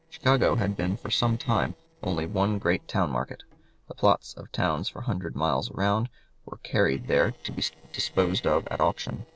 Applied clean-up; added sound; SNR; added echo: neural separator model SepFormer DNS4.